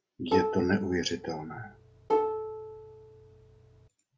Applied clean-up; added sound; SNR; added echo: none; Plucked string instrument; -1 dB; none.